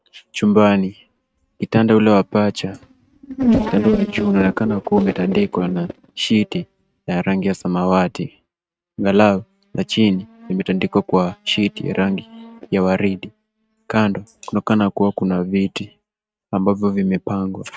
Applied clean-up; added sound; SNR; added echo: neural mask model RNNoise.